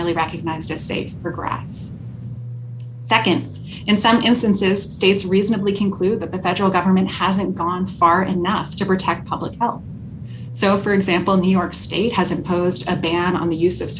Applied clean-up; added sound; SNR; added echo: none; none; none; none.